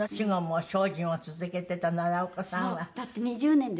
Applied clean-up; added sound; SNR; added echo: none; none; none; none.